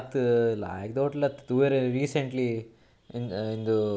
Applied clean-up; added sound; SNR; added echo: none; none; none; none.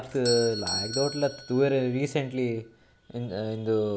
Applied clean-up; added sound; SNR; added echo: none; Doorbell; 10 dB; none.